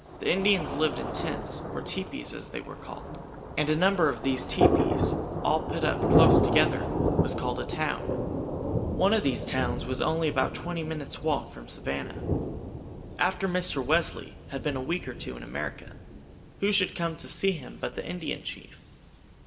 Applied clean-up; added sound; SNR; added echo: none; Thunder; 0 dB; reverberation time 2.8 s.